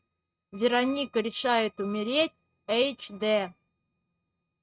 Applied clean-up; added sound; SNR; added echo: neural mask model RNNoise.